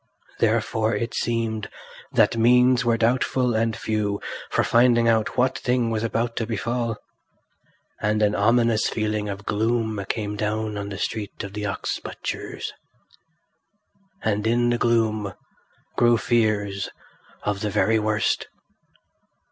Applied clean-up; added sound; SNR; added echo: none; none; none; none.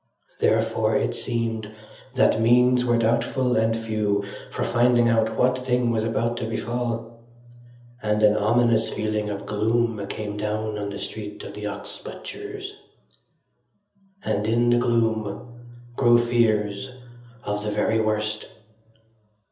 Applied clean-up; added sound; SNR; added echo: none; none; none; reverberation time 0.7 s.